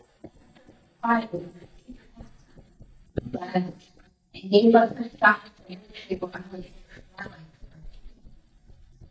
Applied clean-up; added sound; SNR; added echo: neural mask model DeepFilterNet 3.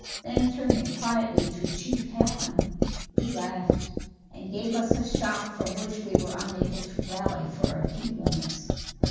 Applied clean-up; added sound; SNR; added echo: none; Writing; -2 dB; reverberation time 1.2 s.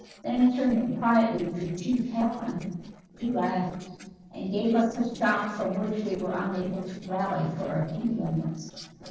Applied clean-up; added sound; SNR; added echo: neural separator model SepFormer DNS4.